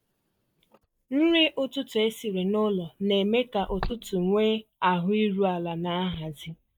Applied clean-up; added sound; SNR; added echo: neural mask model DeepFilterNet 3.